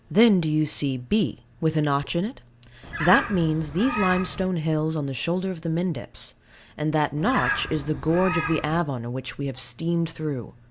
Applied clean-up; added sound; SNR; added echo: none; Bird; 6 dB; none.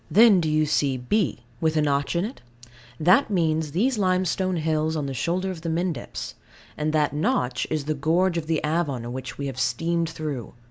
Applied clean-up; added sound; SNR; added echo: none; none; none; none.